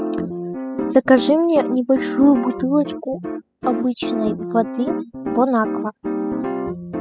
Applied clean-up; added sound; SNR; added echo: classical method spectral subtraction.